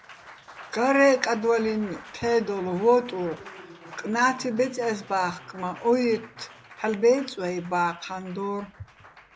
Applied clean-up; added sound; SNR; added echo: none; Applause; 20 dB; none.